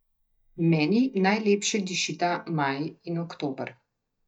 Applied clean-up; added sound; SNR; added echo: neural mask model DeepFilterNet 3.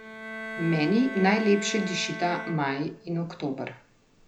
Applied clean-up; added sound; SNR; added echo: none; Bowed string instrument; 11 dB; none.